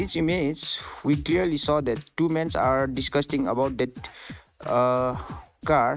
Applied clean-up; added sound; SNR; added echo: neural mask model RNNoise.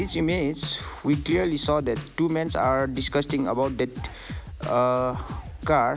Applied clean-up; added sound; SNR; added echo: none; Drum kit; 11 dB; none.